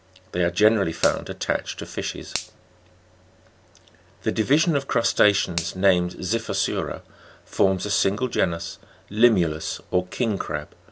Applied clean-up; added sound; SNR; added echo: none; Finger snapping; 13 dB; none.